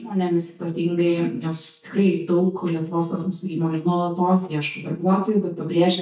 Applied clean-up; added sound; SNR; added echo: neural mask model DeepFilterNet 3.